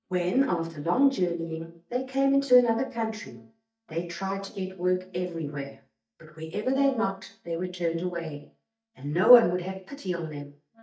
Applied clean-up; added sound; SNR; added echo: neural mask model DeepFilterNet 3.